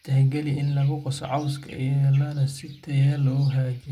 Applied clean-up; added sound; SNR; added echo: none; none; none; none.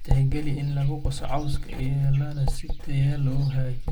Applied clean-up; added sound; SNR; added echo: none; Writing; 0 dB; none.